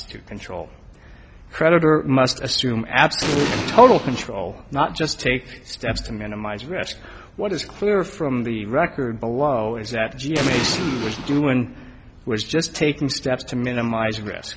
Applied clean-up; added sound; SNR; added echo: none; Explosion; 4 dB; none.